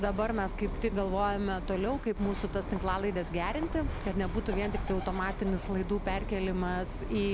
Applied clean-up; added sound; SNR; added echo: none; Bird; 4 dB; none.